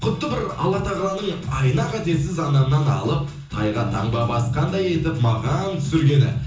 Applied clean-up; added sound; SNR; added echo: none; Electric guitar / Strum; 13 dB; reverberation time 0.7 s.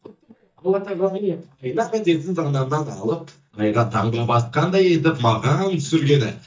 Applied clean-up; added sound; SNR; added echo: neural mask model DeepFilterNet 3.